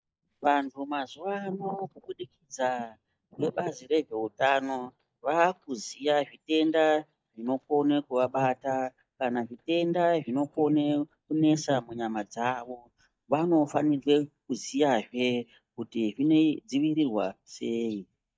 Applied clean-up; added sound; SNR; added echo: neural mask model DeepFilterNet 3.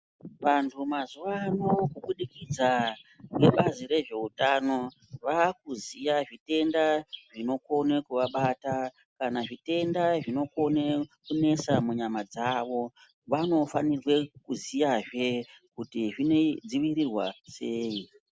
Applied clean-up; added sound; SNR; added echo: none; none; none; none.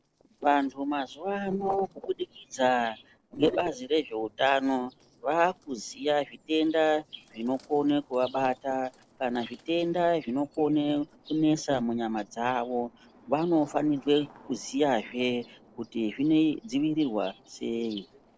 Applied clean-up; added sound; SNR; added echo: neural separator model SepFormer DNS4.